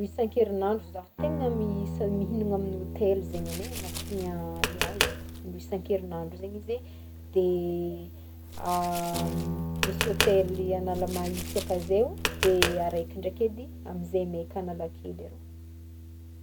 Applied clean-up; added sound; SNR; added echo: none; Tap + Guitar; 4 dB; none.